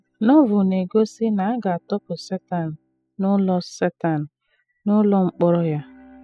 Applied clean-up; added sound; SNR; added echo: classical method spectral subtraction.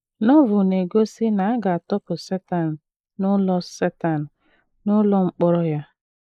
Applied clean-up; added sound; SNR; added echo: neural mask model Resemble Enhance denoiser.